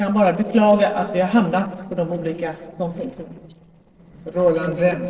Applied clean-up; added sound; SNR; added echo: neural separator model SepFormer DNS4.